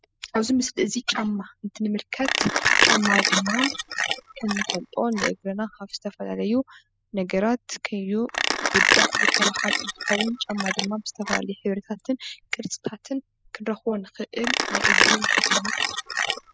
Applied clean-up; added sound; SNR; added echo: classical method spectral subtraction.